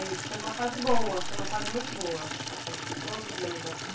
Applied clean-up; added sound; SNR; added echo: none; Water tap, faucet / Liquid; 5 dB; reverberation time 0.2 s.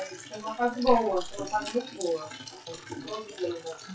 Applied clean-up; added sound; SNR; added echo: classical method WPE with log-MMSE.